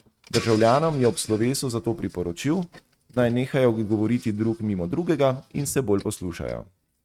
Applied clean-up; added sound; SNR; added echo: neural mask model RNNoise.